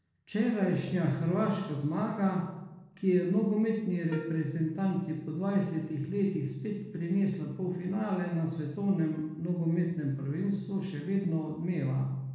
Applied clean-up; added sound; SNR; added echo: neural separator model SepFormer DNS4.